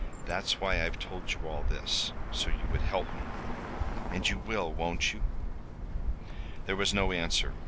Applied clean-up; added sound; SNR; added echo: none; Bird; -2 dB; none.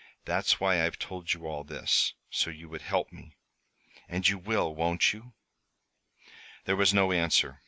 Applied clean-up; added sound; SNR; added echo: none; none; none; none.